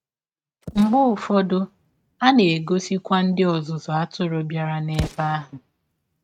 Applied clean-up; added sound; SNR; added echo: neural mask model RNNoise.